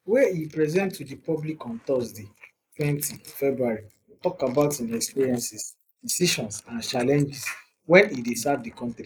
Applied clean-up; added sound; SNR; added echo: neural mask model Resemble Enhance denoiser.